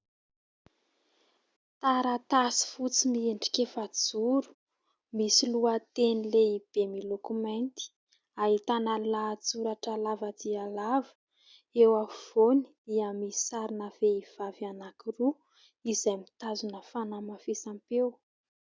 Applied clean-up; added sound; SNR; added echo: none; none; none; none.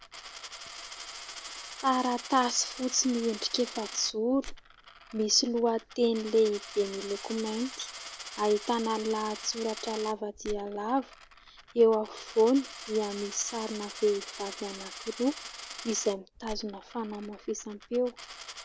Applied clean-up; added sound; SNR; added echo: none; Coin (dropping); 13 dB; none.